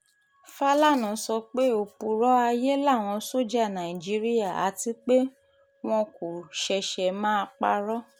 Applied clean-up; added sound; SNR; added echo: none; none; none; none.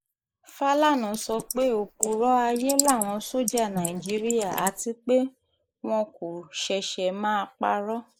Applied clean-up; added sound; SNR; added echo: neural mask model Resemble Enhance denoiser.